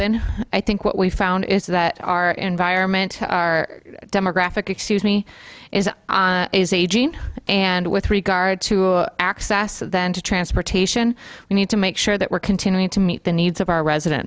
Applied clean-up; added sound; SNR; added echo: none; none; none; none.